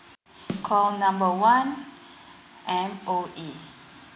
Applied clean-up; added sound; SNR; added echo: none; Snare drum; 15 dB; none.